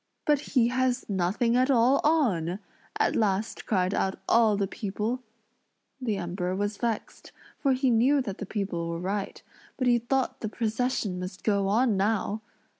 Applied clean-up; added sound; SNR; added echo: none; none; none; none.